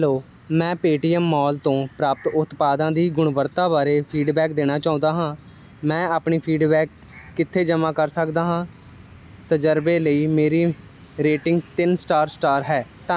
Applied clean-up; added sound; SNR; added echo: none; none; none; none.